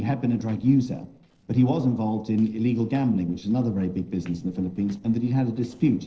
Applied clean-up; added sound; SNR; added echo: neural separator model SepFormer DNS4.